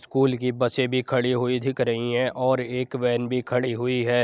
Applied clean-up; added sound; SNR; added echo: none; none; none; none.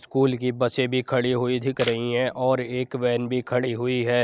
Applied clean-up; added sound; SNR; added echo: none; Camera; 15 dB; none.